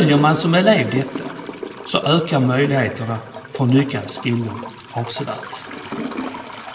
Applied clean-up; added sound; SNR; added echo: none; Toilet flush / Gurgling; 12 dB; reverberation time 2.4 s.